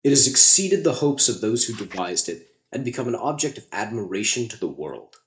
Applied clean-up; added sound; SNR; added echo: neural mask model DeepFilterNet 3.